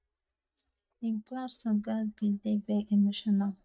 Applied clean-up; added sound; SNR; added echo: neural mask model DeepFilterNet 3.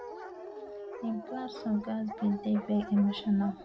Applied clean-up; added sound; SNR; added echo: none; Dog; 12 dB; reverberation time 0.7 s.